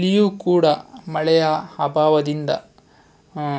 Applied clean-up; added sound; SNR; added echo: none; none; none; none.